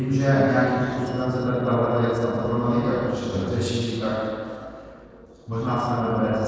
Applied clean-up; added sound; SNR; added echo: neural separator model SepFormer DNS4.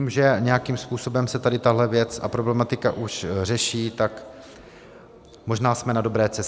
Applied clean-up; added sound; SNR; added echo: none; none; none; none.